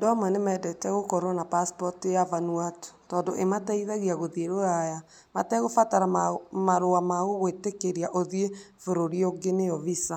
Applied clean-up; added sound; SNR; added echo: none; none; none; none.